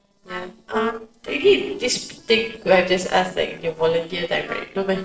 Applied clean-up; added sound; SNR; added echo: neural separator model SepFormer DNS4.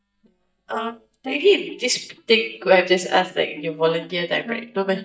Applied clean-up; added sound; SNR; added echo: neural mask model DeepFilterNet 3.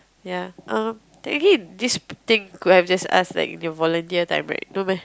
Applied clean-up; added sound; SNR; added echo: none; none; none; none.